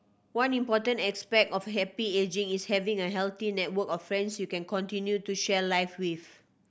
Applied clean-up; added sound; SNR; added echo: none; none; none; none.